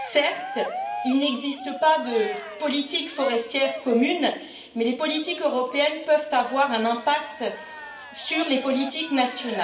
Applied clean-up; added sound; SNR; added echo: none; Cheering; 13 dB; reverberation time 0.8 s.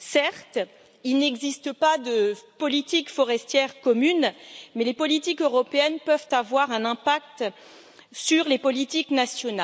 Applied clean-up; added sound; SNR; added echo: none; none; none; none.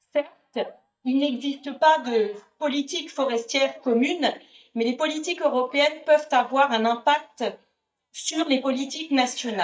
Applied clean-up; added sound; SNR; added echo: neural mask model DeepFilterNet 3.